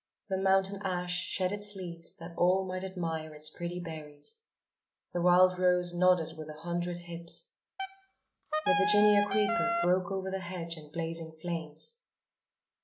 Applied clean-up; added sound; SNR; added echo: none; Wind instrument, woodwind instrument; 0 dB; none.